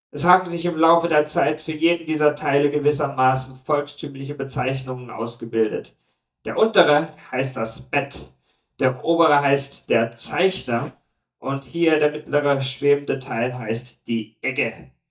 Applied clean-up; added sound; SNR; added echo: neural mask model DeepFilterNet 3.